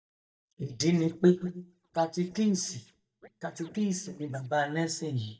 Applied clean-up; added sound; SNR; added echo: neural mask model DeepFilterNet 3.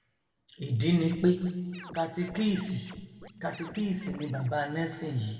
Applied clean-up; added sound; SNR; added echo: none; Scratching (performance technique); 18 dB; reverberation time 1.4 s.